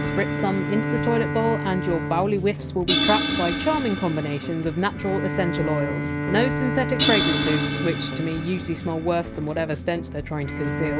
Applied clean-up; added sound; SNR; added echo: none; Bowed string instrument + Crash cymbal; 1 dB; none.